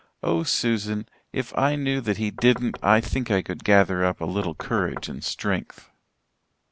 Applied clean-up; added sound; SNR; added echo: none; Knock; 16 dB; none.